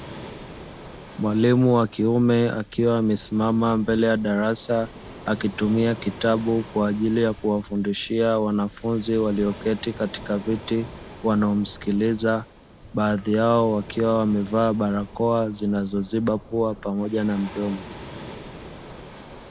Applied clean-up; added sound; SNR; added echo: none; Waves, surf; 18 dB; none.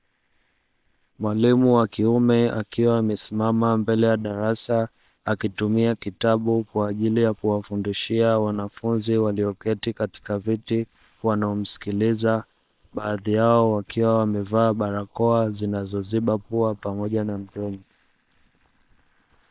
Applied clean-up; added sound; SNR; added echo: neural separator model SepFormer WHAM!.